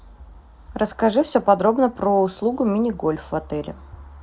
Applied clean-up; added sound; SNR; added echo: none; none; none; none.